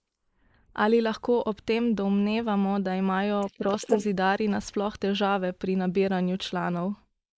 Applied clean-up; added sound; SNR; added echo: neural mask model Resemble Enhance denoiser.